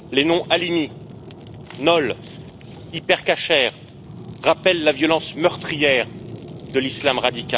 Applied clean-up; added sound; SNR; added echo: none; Fire; 16 dB; none.